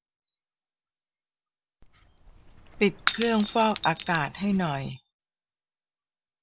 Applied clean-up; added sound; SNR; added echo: none; Shatter / Crushing; 4 dB; none.